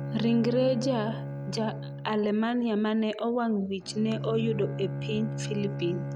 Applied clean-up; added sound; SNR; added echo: none; Bowed string instrument; 7 dB; none.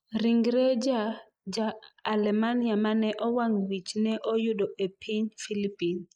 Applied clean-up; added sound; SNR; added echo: neural mask model Resemble Enhance denoiser.